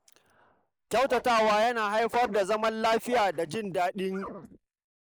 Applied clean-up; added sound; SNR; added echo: neural mask model Resemble Enhance denoiser.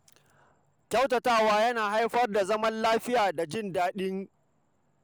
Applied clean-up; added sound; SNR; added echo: none; none; none; none.